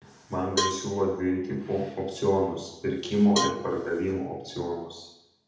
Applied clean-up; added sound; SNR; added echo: none; Cowbell; 7 dB; reverberation time 0.8 s.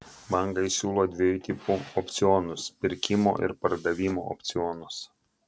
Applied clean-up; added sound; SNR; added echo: none; none; none; none.